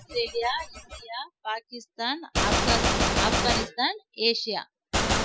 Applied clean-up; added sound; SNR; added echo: classical method Wiener filter.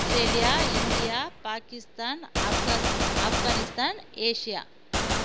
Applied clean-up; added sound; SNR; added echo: none; Gunshot, gunfire; -3 dB; none.